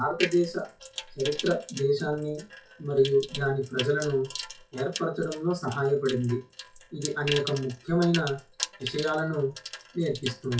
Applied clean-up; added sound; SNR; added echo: classical method WPE with log-MMSE.